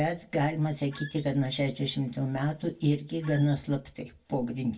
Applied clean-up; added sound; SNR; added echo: none; Squeak; 17 dB; reverberation time 0.2 s.